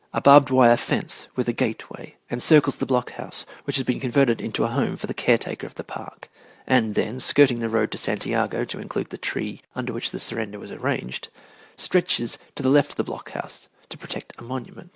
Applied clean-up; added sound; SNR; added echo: none; none; none; none.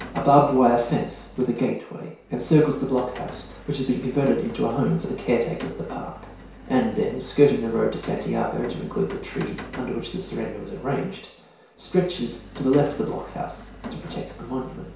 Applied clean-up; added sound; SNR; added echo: none; Rain; 16 dB; reverberation time 0.6 s.